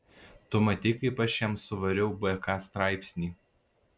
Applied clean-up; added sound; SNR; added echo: none; none; none; none.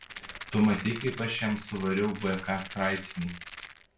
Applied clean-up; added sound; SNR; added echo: none; Rattle; 13 dB; reverberation time 0.3 s.